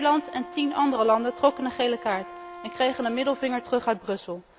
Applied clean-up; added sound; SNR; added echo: none; Wind instrument, woodwind instrument; 16 dB; none.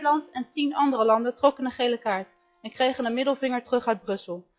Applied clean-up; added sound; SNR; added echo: classical method log-MMSE.